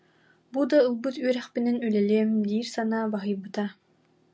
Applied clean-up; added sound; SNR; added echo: none; none; none; none.